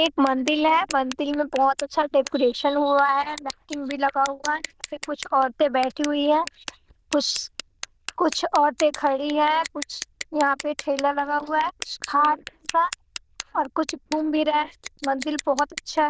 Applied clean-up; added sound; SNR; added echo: neural diffusion model UNIVERSE++.